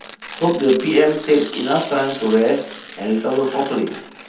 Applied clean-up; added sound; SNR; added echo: none; Tearing; 16 dB; reverberation time 0.7 s.